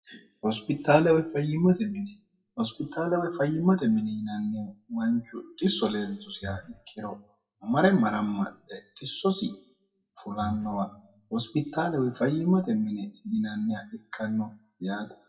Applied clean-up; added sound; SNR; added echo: classical method WPE with log-MMSE.